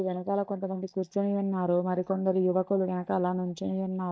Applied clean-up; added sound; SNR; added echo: neural mask model DeepFilterNet 3.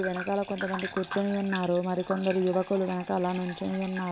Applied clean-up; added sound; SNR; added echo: none; Bathtub (filling or washing) / Gurgling; 11 dB; none.